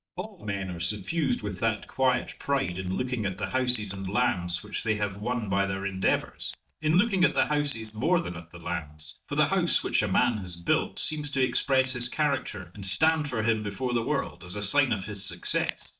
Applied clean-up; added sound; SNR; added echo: neural mask model DeepFilterNet 3.